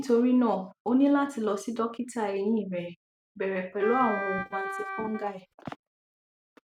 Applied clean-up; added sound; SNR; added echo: neural mask model RNNoise.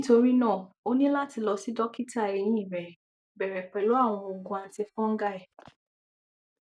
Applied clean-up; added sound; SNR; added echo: neural mask model DeepFilterNet 3.